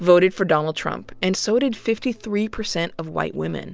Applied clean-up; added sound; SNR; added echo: none; none; none; none.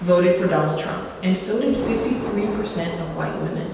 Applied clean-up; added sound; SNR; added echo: none; Thunder / Rain; 12 dB; reverberation time 1.2 s.